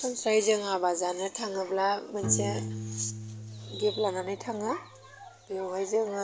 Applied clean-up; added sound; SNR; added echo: none; Piano; 10 dB; none.